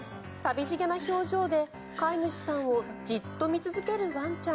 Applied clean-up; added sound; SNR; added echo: none; none; none; none.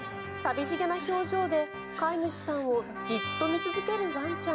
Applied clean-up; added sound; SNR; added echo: none; Trumpet; 8 dB; none.